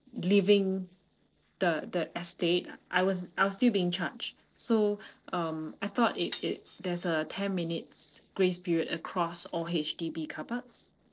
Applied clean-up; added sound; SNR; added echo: neural separator model SepFormer DNS4.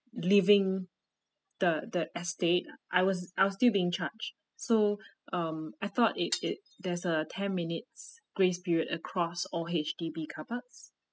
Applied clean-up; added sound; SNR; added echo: classical method spectral subtraction.